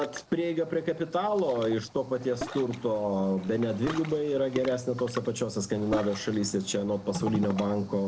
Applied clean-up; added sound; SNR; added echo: none; Ocean; 12 dB; none.